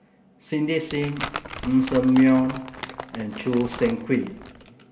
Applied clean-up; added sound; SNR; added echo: none; Crumpling, crinkling; 12 dB; reverberation time 1.4 s.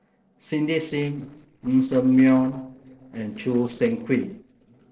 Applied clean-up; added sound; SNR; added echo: neural separator model SepFormer DNS4.